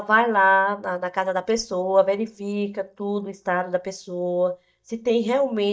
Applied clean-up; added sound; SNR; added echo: neural mask model DeepFilterNet 3.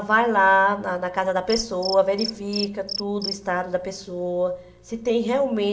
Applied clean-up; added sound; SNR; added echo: none; Cricket; 14 dB; reverberation time 1.1 s.